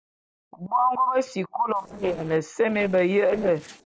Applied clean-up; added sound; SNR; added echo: neural separator model SepFormer DNS4.